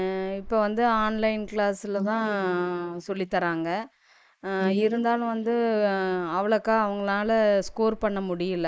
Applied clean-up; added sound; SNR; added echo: neural mask model Resemble Enhance denoiser.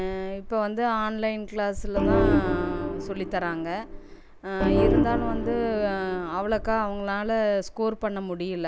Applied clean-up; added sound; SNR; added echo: none; Organ; -2 dB; none.